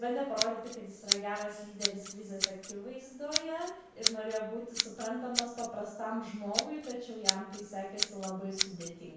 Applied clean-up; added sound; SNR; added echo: none; Scissors; -1 dB; reverberation time 0.7 s.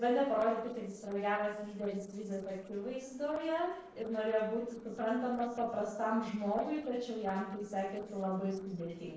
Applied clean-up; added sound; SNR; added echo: neural separator model SepFormer DNS4.